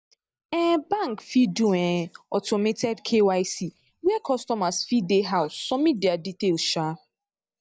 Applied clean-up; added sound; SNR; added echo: neural mask model DeepFilterNet 3.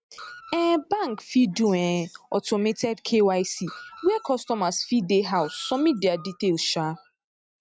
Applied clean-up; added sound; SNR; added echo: neural mask model RNNoise.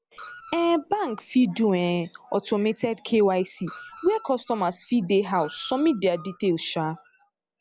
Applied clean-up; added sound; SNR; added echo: none; Screech; 20 dB; none.